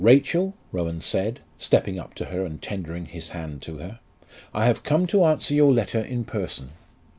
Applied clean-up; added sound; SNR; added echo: none; none; none; none.